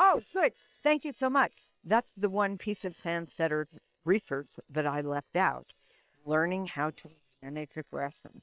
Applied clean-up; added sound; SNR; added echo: neural separator model SepFormer WHAM!.